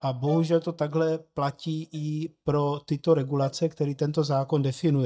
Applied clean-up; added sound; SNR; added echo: neural mask model DeepFilterNet 3.